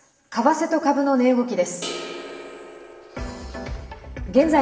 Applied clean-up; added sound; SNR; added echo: none; Crash cymbal; 14 dB; reverberation time 2.9 s.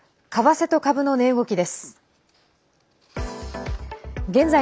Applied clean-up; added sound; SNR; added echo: none; none; none; none.